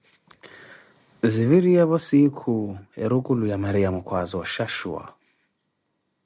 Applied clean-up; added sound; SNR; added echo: none; none; none; none.